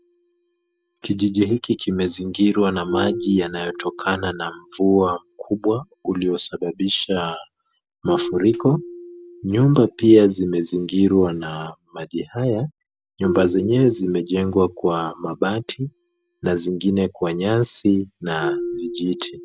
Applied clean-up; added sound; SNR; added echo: none; Hi-hat + Marimba, xylophone; 13 dB; none.